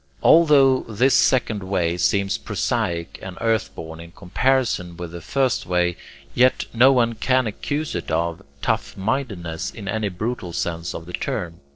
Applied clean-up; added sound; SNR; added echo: neural separator model SepFormer DNS4.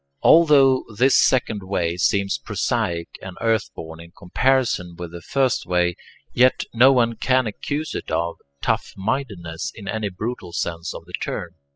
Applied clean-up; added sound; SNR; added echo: classical method spectral subtraction.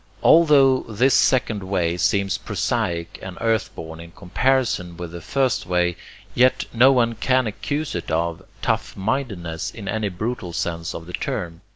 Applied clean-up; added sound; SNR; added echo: none; none; none; none.